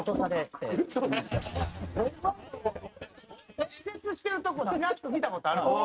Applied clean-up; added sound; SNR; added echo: neural mask model RNNoise.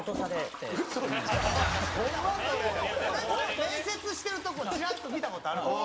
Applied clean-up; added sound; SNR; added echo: none; Toilet flush; 12 dB; none.